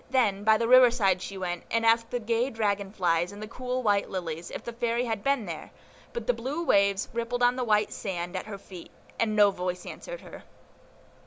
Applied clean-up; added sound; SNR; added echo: none; none; none; none.